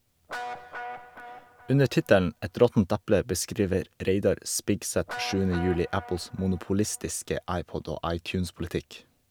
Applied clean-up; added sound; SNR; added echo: none; Guitar; 16 dB; none.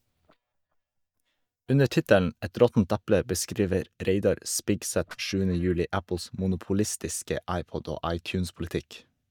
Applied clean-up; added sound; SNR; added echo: neural mask model DeepFilterNet 3.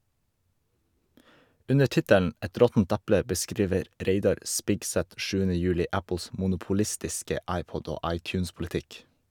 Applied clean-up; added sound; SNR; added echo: none; none; none; none.